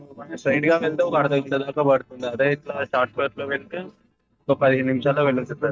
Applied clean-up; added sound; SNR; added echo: neural mask model DeepFilterNet 3.